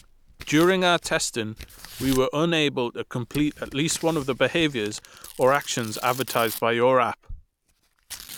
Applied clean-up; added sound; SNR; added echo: none; Tearing; 17 dB; none.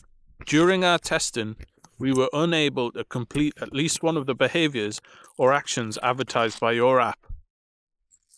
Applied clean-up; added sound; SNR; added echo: neural mask model Resemble Enhance denoiser.